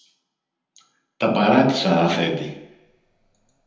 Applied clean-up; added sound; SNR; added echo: none; none; none; reverberation time 0.9 s.